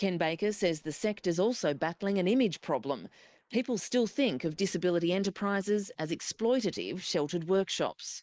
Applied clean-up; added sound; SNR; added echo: neural mask model Resemble Enhance denoiser.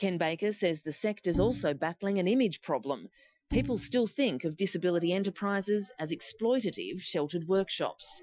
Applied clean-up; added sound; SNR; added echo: classical method Wiener filter.